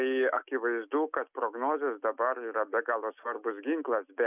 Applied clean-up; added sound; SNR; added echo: none; none; none; none.